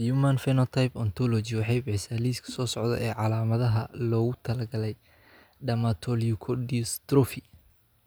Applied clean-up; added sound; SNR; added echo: none; none; none; none.